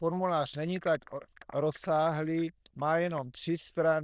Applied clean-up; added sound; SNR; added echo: neural diffusion model UNIVERSE++.